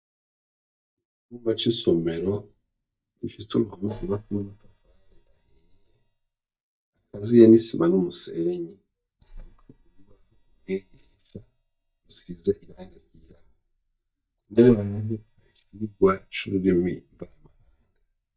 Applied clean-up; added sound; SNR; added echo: neural mask model DeepFilterNet 3.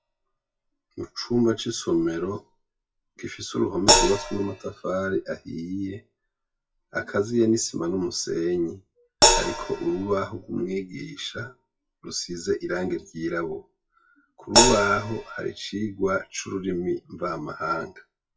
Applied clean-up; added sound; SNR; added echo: classical method WPE with log-MMSE.